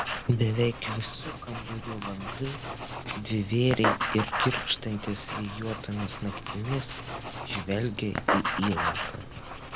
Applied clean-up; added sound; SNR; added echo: none; Writing; 3 dB; none.